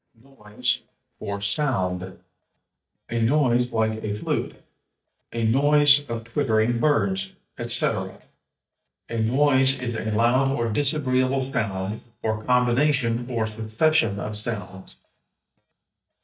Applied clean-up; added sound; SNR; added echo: neural mask model DeepFilterNet 3.